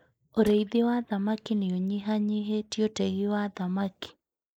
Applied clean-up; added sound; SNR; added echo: neural mask model Resemble Enhance denoiser.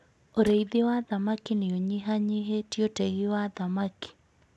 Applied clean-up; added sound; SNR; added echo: none; Tools; 19 dB; none.